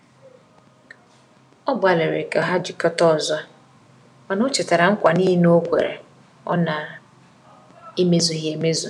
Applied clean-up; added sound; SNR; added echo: none; none; none; none.